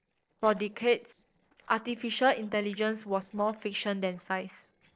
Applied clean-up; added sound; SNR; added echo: neural separator model SepFormer DNS4.